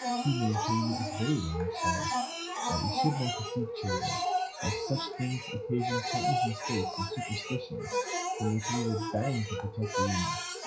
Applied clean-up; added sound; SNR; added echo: classical method WPE with log-MMSE.